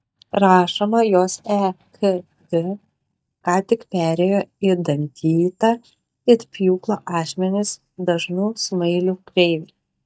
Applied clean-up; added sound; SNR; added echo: neural mask model DeepFilterNet 3.